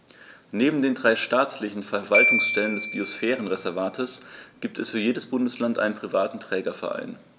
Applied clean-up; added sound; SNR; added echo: none; Glockenspiel; 2 dB; none.